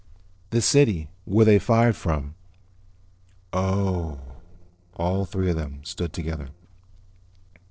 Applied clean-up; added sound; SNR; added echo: neural separator model SepFormer DNS4.